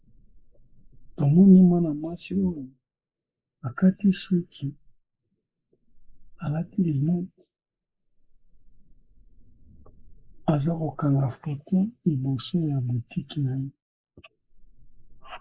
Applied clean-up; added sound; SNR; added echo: neural mask model Resemble Enhance denoiser.